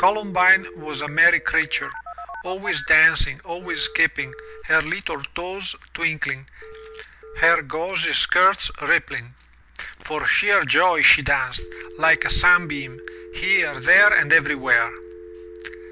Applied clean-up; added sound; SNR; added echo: none; Telephone; 19 dB; none.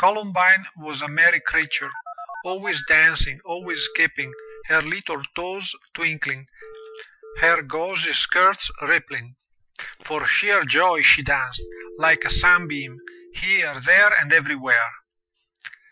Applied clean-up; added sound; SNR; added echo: classical method Wiener filter.